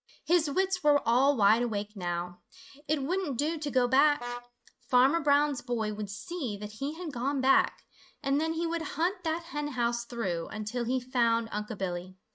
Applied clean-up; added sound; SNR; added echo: neural mask model RNNoise.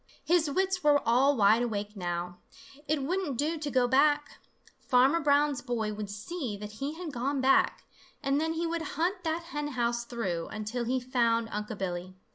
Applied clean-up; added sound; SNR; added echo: none; none; none; none.